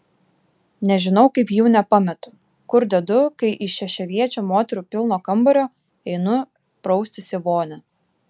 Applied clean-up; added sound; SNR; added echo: none; none; none; none.